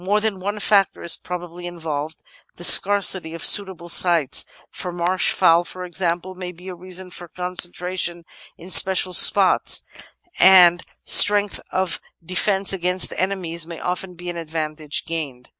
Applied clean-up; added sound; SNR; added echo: neural mask model Resemble Enhance denoiser.